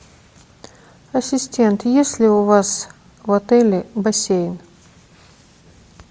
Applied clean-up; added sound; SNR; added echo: none; none; none; none.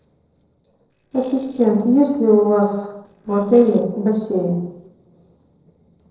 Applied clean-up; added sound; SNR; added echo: neural separator model SepFormer DNS4.